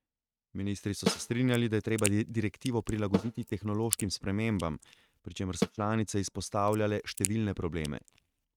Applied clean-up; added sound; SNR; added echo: neural mask model RNNoise.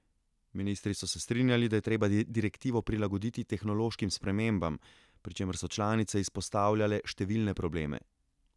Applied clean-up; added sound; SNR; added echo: none; none; none; none.